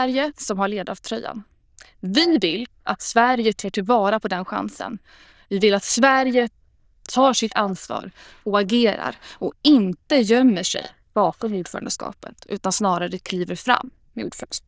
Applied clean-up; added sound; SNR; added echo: neural diffusion model UNIVERSE++.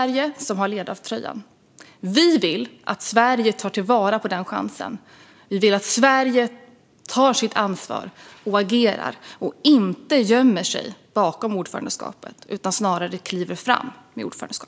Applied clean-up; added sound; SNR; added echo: none; none; none; none.